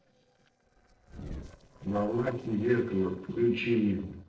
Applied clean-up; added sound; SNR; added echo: neural separator model SepFormer DNS4.